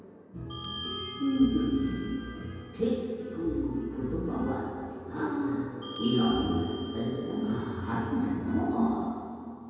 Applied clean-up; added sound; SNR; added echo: none; Bell; 12 dB; reverberation time 2.2 s.